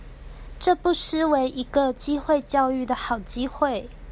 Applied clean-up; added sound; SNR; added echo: none; none; none; none.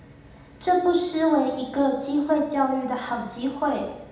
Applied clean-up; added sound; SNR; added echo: none; none; none; reverberation time 0.8 s.